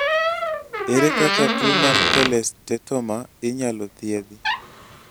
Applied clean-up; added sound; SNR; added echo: none; Door; -1 dB; none.